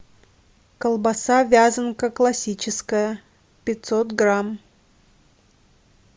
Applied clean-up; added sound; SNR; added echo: none; none; none; none.